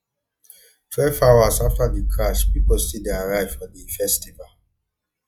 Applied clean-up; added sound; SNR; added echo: classical method log-MMSE.